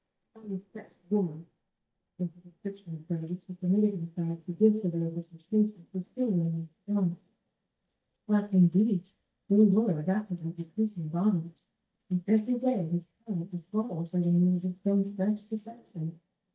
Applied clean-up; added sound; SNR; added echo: neural mask model DeepFilterNet 3.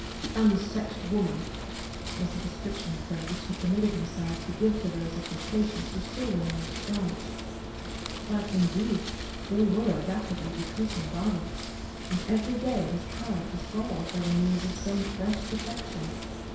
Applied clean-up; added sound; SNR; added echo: none; Wind; 5 dB; reverberation time 0.7 s.